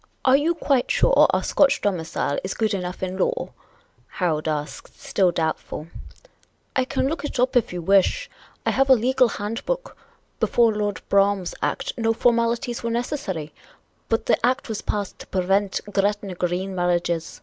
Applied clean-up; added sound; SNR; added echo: none; none; none; none.